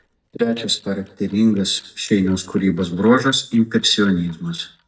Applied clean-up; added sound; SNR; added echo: neural mask model DeepFilterNet 3.